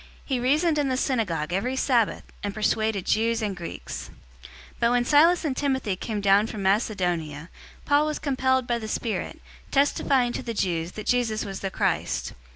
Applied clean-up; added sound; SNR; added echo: none; none; none; none.